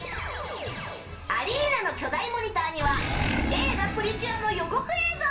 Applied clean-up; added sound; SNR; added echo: none; Animal; 4 dB; reverberation time 0.3 s.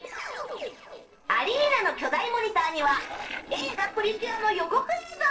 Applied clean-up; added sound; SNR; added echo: neural separator model SepFormer DNS4.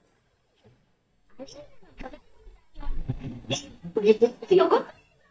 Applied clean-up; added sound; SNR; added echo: neural mask model DeepFilterNet 3.